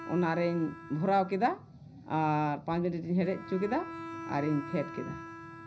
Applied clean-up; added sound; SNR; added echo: none; Bowed string instrument; 14 dB; reverberation time 0.5 s.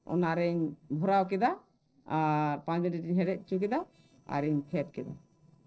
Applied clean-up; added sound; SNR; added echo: neural separator model SepFormer DNS4.